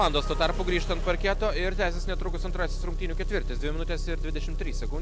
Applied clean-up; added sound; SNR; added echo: none; Engine; -2 dB; none.